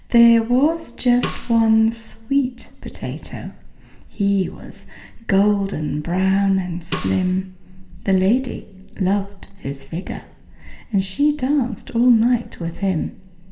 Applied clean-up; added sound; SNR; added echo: none; Snare drum; 13 dB; reverberation time 1.4 s.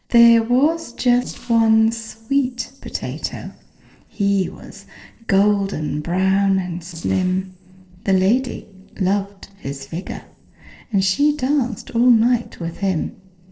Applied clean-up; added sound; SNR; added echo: neural separator model SepFormer DNS4.